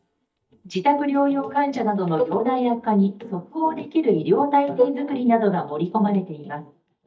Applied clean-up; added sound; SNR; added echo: neural mask model DeepFilterNet 3.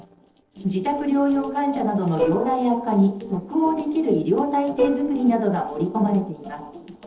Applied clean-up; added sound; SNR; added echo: neural separator model SepFormer DNS4.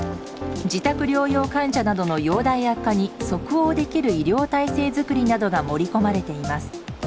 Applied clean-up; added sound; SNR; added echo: none; none; none; none.